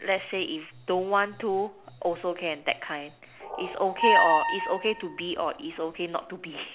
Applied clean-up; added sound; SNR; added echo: none; Squeak; -1 dB; none.